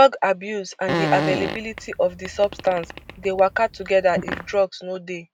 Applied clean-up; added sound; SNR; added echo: none; Fart; 7 dB; none.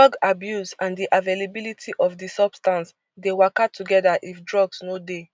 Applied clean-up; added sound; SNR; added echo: none; none; none; none.